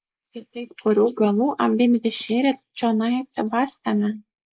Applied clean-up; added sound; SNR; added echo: neural mask model Resemble Enhance denoiser.